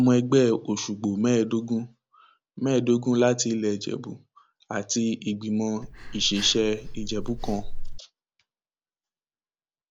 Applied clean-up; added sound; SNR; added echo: none; Breathing; 5 dB; none.